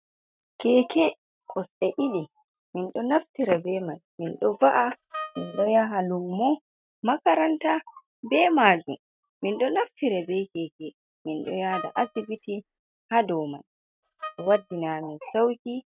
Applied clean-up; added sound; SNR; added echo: neural mask model RNNoise.